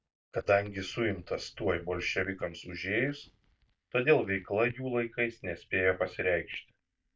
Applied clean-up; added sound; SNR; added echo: neural mask model DeepFilterNet 3.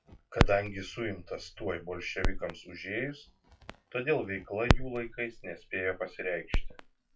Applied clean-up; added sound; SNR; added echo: classical method WPE with log-MMSE.